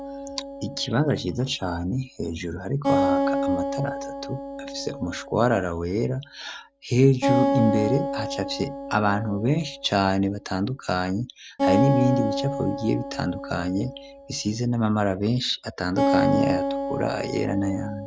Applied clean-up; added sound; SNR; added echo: none; Acoustic guitar; 3 dB; none.